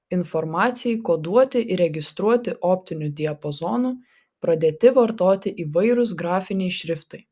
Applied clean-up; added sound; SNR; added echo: none; none; none; none.